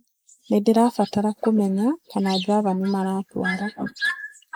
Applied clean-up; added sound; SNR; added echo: neural mask model Resemble Enhance denoiser.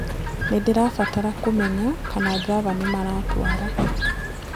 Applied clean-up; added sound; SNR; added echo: none; Engine + Chirp, tweet; 2 dB; none.